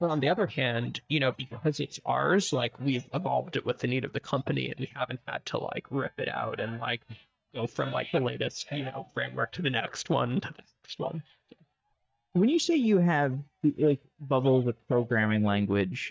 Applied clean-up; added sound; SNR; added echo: neural mask model DeepFilterNet 3.